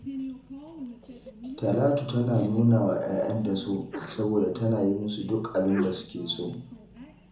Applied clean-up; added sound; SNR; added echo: none; Sneeze; 13 dB; reverberation time 0.6 s.